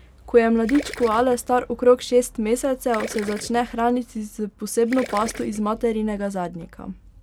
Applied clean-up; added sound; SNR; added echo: none; Gurgling; 17 dB; none.